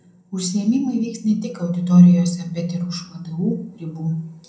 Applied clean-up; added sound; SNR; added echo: none; none; none; reverberation time 0.6 s.